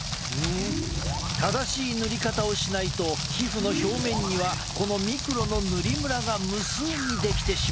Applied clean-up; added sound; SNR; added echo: none; Rain; 2 dB; none.